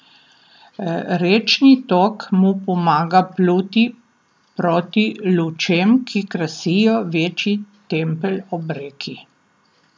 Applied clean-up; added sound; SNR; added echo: none; none; none; none.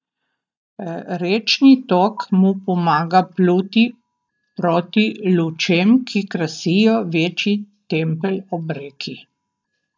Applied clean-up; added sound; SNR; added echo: neural mask model DeepFilterNet 3.